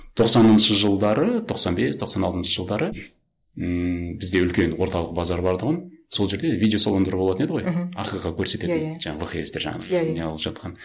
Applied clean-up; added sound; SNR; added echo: neural mask model Resemble Enhance denoiser.